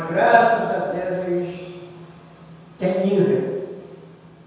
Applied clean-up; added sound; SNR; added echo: none; none; none; reverberation time 1.2 s.